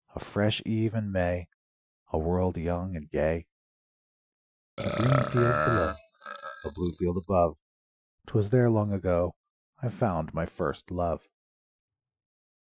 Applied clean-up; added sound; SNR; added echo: classical method Wiener filter.